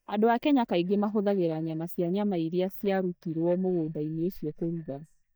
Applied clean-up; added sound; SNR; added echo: neural mask model DeepFilterNet 3.